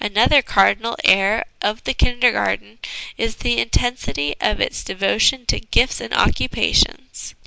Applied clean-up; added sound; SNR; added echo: none; none; none; none.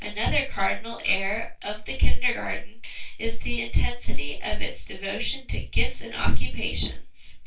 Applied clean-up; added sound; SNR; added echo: none; none; none; reverberation time 0.2 s.